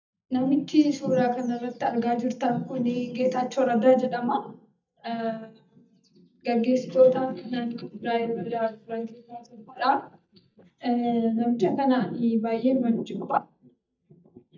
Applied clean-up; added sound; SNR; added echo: neural mask model DeepFilterNet 3.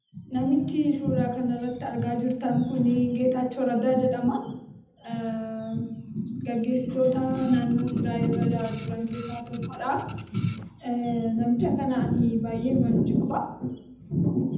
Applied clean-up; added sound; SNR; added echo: none; Printer; 19 dB; reverberation time 0.8 s.